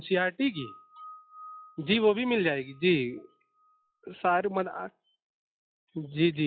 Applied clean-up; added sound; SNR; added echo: classical method log-MMSE.